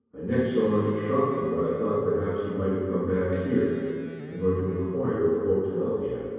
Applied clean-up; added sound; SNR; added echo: none; Electric guitar; 16 dB; reverberation time 2.2 s.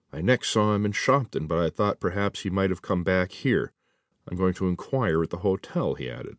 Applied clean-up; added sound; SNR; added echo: none; none; none; none.